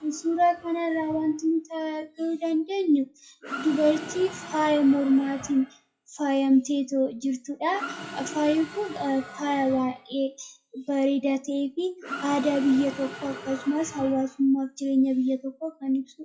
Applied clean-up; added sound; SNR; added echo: classical method WPE with log-MMSE.